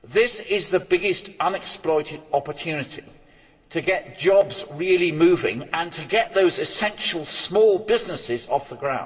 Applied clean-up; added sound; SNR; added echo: none; none; none; reverberation time 2.5 s.